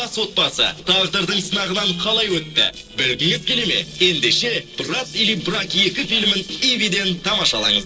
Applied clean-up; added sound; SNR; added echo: neural separator model SepFormer DNS4.